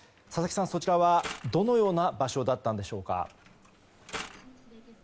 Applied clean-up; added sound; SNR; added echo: none; Mechanisms; 17 dB; none.